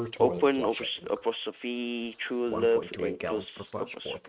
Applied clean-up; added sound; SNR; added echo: neural mask model RNNoise.